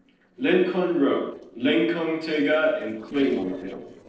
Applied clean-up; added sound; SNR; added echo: neural separator model SepFormer DNS4.